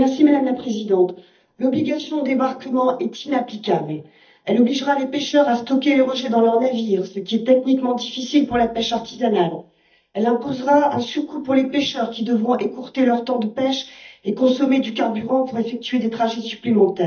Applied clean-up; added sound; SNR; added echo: neural mask model DeepFilterNet 3.